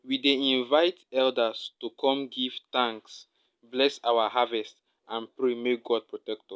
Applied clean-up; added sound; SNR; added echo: none; none; none; none.